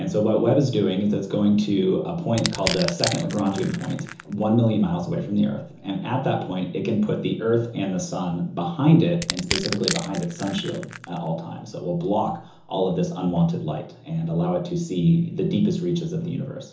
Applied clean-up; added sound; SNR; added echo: none; Crushing; 10 dB; reverberation time 0.7 s.